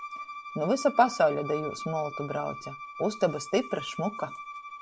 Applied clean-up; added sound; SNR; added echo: none; Bowed string instrument; 12 dB; none.